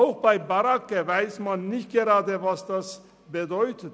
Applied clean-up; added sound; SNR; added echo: none; none; none; none.